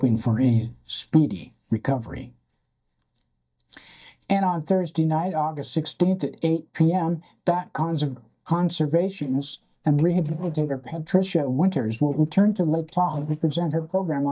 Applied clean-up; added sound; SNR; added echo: neural mask model DeepFilterNet 3.